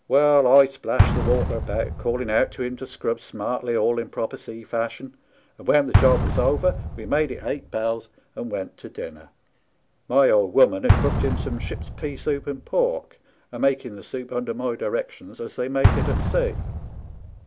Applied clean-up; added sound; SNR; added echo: none; Explosion; 3 dB; none.